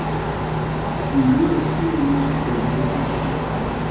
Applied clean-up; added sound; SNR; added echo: none; Cricket; -1 dB; reverberation time 0.8 s.